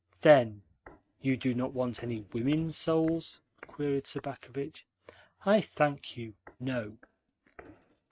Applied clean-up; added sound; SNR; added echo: neural mask model RNNoise.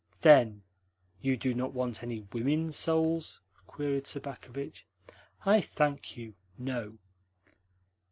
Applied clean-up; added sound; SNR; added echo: none; none; none; none.